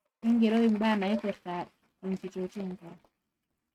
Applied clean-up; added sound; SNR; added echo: neural mask model RNNoise.